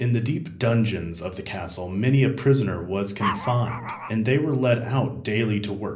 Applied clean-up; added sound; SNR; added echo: none; Dog; 8 dB; reverberation time 0.5 s.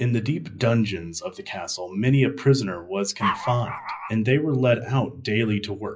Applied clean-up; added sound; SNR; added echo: classical method WPE with log-MMSE.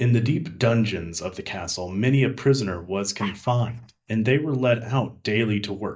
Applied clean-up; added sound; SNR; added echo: neural mask model DeepFilterNet 3.